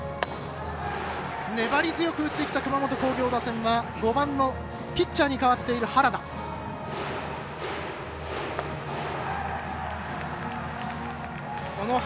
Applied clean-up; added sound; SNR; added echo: none; none; none; none.